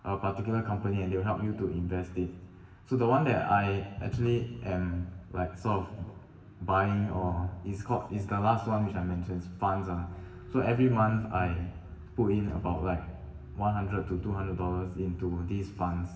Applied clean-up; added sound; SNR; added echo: none; none; none; reverberation time 1.2 s.